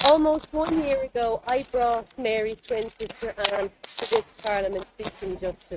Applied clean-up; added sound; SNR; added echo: neural mask model RNNoise.